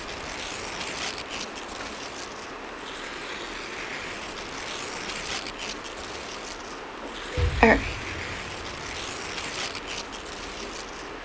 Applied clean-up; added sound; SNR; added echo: none; Tearing + Explosion; 3 dB; none.